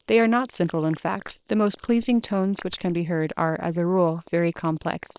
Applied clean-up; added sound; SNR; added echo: neural separator model SepFormer WHAM!.